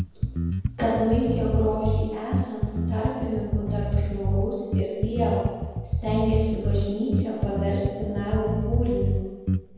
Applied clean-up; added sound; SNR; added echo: none; Bass guitar; -1 dB; reverberation time 1.2 s.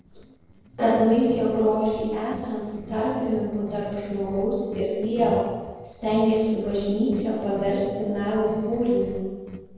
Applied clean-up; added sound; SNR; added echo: neural separator model SepFormer DNS4.